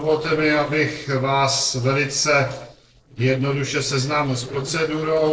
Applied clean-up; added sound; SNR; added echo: neural separator model SepFormer DNS4.